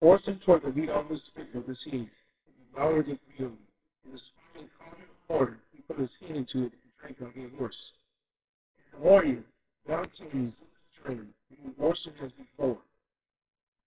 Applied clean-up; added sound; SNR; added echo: neural separator model SepFormer WHAMR!.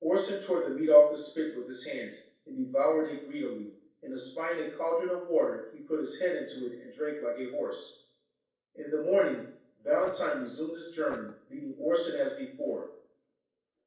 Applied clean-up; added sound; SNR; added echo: neural separator model SepFormer DNS4.